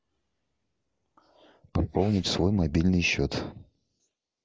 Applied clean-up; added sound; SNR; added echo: neural mask model Resemble Enhance denoiser.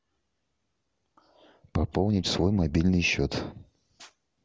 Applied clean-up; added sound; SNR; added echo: none; none; none; none.